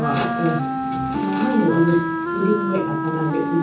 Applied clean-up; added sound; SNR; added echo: none; Wind instrument, woodwind instrument; 2 dB; reverberation time 0.6 s.